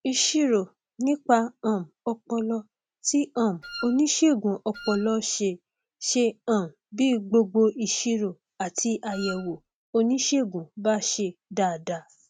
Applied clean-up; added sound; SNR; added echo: neural mask model RNNoise.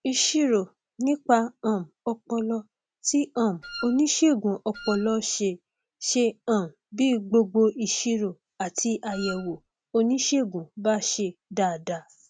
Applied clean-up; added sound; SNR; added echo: none; Wind instrument, woodwind instrument; 13 dB; none.